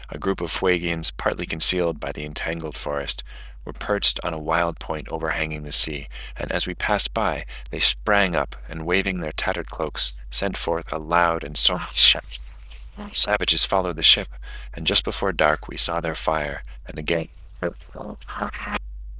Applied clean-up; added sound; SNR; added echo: neural diffusion model UNIVERSE++.